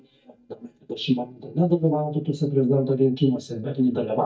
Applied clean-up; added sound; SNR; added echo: neural mask model DeepFilterNet 3.